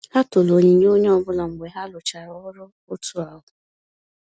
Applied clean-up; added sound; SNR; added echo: none; none; none; none.